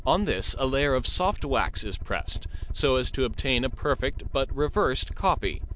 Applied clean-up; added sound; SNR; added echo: none; Aircraft; 5 dB; none.